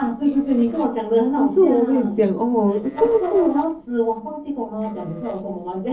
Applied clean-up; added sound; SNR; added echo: neural separator model SepFormer DNS4.